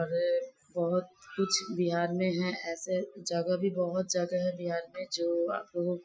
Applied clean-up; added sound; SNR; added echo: classical method Wiener filter.